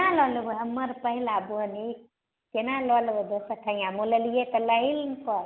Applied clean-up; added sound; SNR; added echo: none; none; none; none.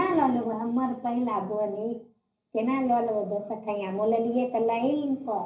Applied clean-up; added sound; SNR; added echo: none; none; none; reverberation time 0.5 s.